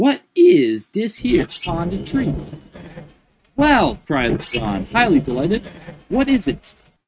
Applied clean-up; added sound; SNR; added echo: neural mask model RNNoise.